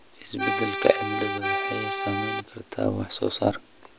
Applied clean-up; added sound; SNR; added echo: none; Accordion; 3 dB; none.